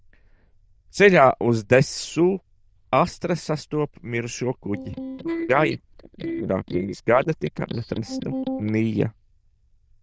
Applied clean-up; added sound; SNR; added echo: neural diffusion model UNIVERSE++.